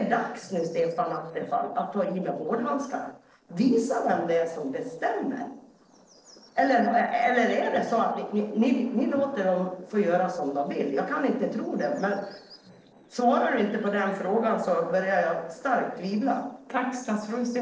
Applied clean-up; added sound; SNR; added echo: neural separator model SepFormer DNS4.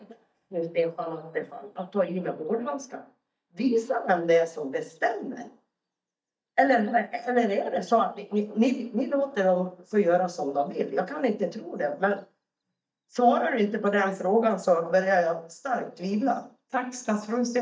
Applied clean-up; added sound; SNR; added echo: neural mask model DeepFilterNet 3.